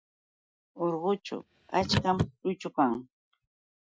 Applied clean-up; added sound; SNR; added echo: classical method Wiener filter.